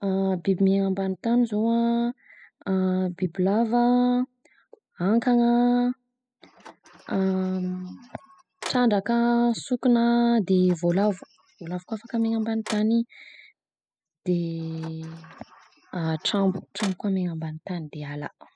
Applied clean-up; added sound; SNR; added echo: classical method spectral subtraction.